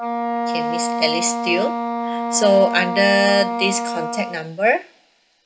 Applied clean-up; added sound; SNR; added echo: none; Wind instrument, woodwind instrument; 4 dB; none.